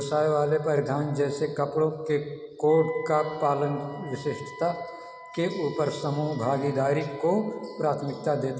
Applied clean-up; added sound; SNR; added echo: none; Wind instrument, woodwind instrument; 19 dB; none.